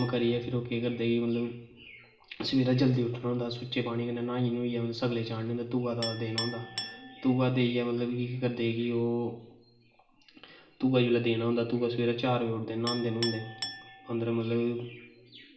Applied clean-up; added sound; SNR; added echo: none; Chink, clink; 16 dB; reverberation time 0.8 s.